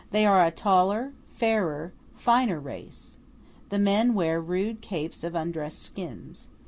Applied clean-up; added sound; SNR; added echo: none; none; none; none.